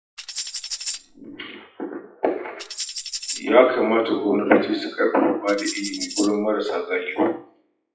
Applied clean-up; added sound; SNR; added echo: classical method WPE with log-MMSE.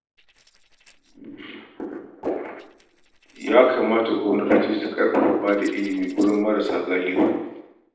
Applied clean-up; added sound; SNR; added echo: neural separator model SepFormer DNS4.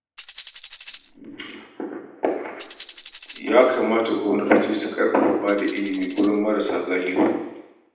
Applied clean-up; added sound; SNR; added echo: none; Tambourine; 12 dB; reverberation time 0.8 s.